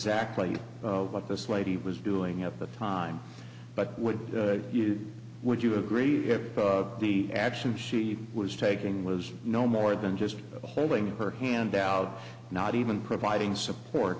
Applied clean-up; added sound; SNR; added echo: none; none; none; none.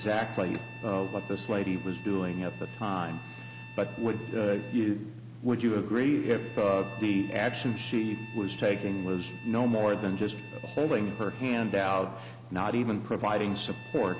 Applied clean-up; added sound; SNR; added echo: none; Bowed string instrument; 18 dB; none.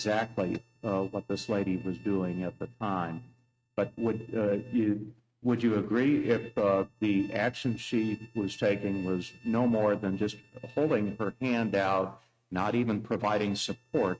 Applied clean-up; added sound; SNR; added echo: neural mask model RNNoise.